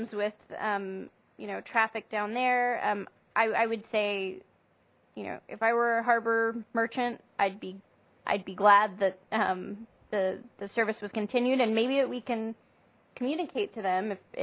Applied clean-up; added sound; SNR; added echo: none; none; none; none.